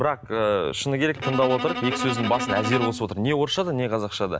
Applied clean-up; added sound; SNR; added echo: none; Bowed string instrument; 6 dB; none.